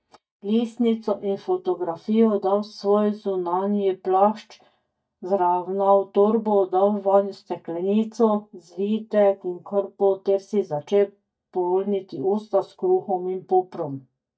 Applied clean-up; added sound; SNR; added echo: neural mask model DeepFilterNet 3.